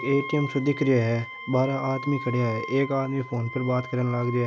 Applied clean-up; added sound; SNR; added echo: none; Wind instrument, woodwind instrument; 12 dB; none.